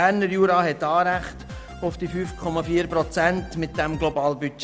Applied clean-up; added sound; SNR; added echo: none; Drum kit; 14 dB; none.